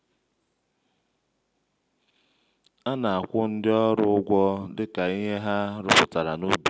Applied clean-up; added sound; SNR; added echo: none; none; none; none.